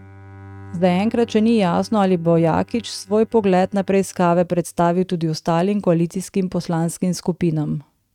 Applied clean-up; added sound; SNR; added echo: neural mask model RNNoise.